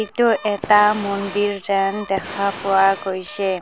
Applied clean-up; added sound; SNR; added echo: none; Alarm + Fire; 11 dB; none.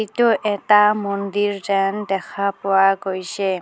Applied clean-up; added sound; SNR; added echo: none; none; none; none.